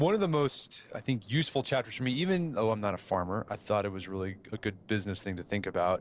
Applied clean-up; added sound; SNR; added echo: neural separator model SepFormer DNS4.